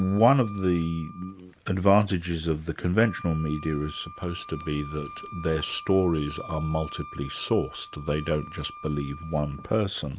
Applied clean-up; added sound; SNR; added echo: none; Wind instrument, woodwind instrument; 17 dB; none.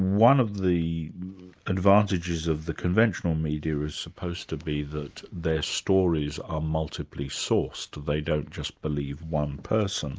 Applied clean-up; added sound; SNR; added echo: none; none; none; none.